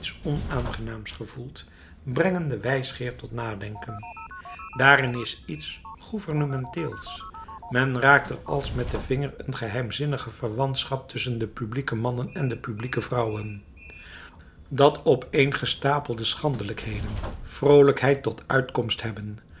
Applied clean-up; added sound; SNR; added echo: none; Train + Telephone; 15 dB; none.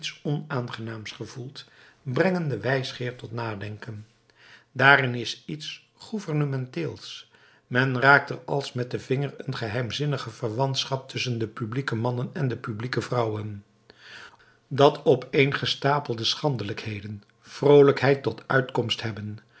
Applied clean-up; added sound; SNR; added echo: none; none; none; none.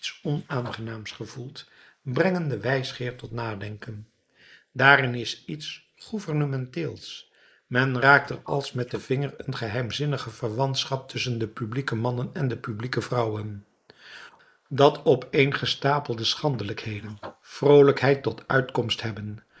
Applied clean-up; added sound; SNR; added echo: neural mask model Resemble Enhance denoiser.